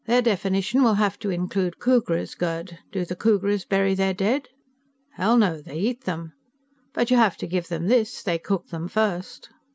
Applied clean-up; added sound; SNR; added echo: none; none; none; none.